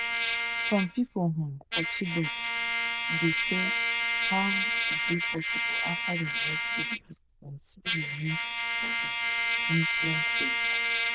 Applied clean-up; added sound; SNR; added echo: neural diffusion model UNIVERSE++.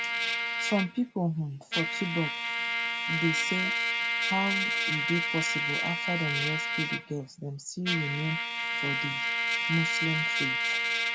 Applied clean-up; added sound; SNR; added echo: none; Trumpet; -3 dB; none.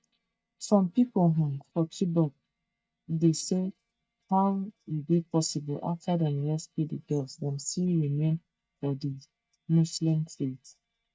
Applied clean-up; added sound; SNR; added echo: neural mask model DeepFilterNet 3.